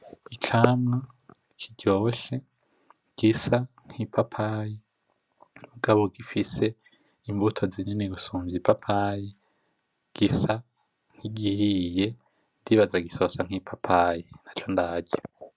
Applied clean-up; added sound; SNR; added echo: none; none; none; none.